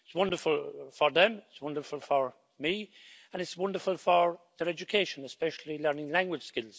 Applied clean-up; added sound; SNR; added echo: none; none; none; none.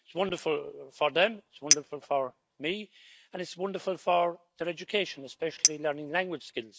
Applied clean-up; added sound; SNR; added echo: neural mask model RNNoise.